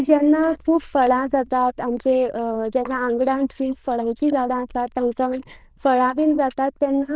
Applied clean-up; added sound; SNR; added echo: neural diffusion model UNIVERSE++.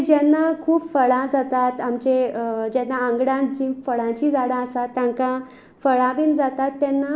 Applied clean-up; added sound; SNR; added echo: none; none; none; none.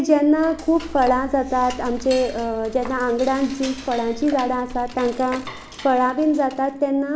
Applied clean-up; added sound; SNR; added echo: none; Cutlery, silverware / Dishes, pots, and pans; 15 dB; none.